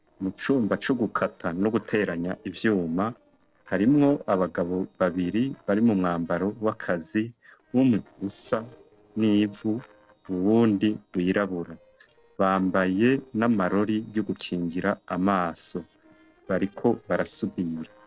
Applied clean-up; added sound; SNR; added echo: neural separator model SepFormer DNS4.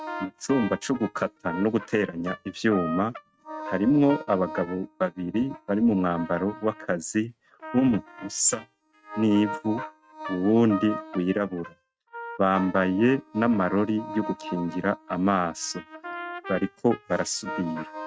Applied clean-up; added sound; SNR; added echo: neural mask model RNNoise.